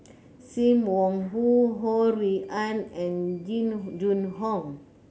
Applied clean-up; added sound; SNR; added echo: none; none; none; none.